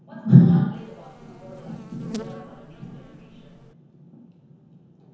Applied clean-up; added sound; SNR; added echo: none; Insect; 18 dB; reverberation time 0.9 s.